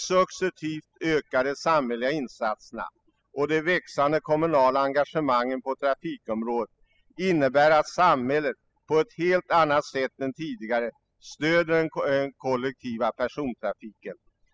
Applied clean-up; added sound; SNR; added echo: classical method spectral subtraction.